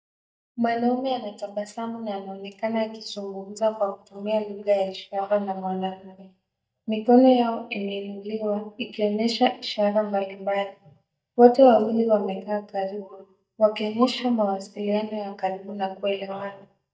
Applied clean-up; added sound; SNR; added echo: neural mask model DeepFilterNet 3.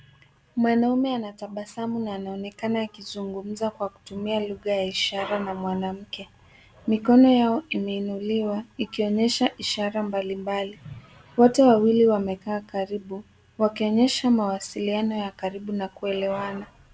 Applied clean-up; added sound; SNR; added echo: none; none; none; none.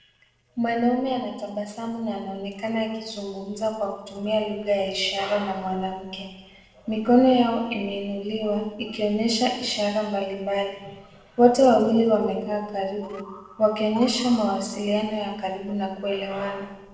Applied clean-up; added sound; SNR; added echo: neural separator model SepFormer DNS4.